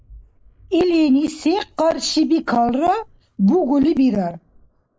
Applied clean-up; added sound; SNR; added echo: neural mask model Resemble Enhance denoiser.